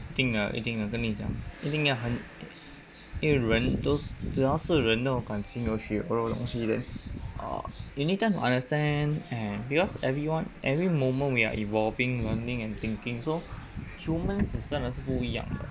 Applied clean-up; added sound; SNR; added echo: none; none; none; none.